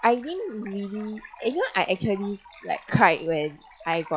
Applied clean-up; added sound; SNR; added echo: classical method log-MMSE.